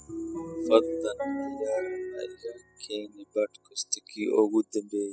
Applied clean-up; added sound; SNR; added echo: classical method spectral subtraction.